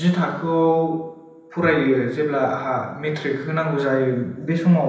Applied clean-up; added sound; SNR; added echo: none; none; none; reverberation time 0.9 s.